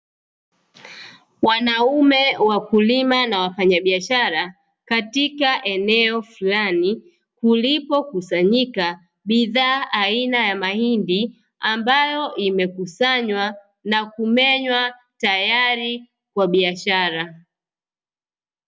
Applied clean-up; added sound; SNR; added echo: none; none; none; none.